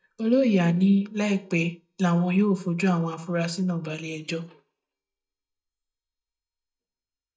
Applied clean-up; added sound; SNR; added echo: neural mask model DeepFilterNet 3.